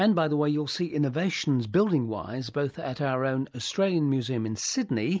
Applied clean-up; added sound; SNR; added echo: none; none; none; none.